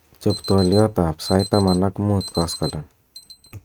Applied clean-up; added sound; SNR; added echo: neural mask model RNNoise.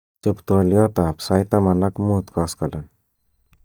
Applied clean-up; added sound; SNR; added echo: neural mask model DeepFilterNet 3.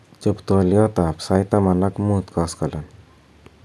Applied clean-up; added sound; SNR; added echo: none; none; none; none.